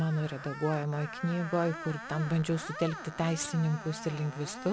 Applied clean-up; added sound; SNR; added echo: none; Screech; 11 dB; none.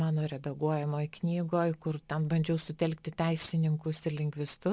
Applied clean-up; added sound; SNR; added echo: none; none; none; none.